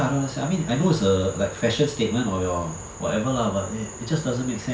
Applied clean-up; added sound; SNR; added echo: none; Cricket / Frog; 18 dB; none.